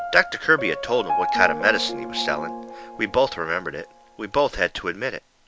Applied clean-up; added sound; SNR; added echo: none; Piano; 7 dB; none.